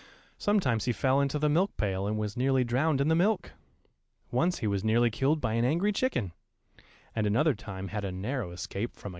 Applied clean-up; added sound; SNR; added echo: none; none; none; none.